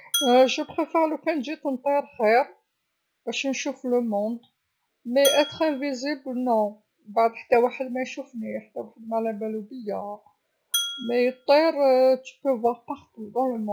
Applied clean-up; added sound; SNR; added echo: none; Glass; 9 dB; none.